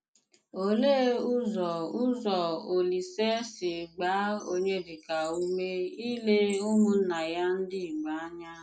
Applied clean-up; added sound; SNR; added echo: none; none; none; none.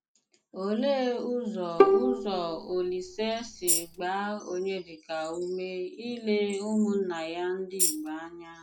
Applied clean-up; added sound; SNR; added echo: none; Bowed string instrument + Tambourine; -4 dB; none.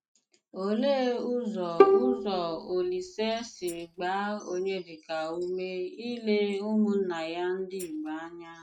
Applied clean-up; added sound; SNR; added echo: neural mask model RNNoise.